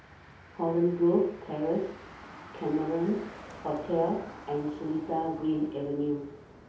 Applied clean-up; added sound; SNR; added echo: none; Motor vehicle (road); 17 dB; reverberation time 0.7 s.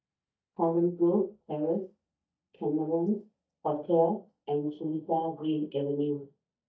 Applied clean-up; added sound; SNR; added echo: neural mask model DeepFilterNet 3.